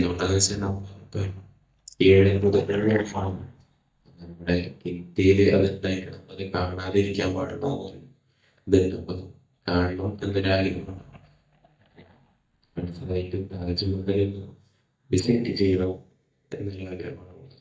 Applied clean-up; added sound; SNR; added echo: neural mask model DeepFilterNet 3.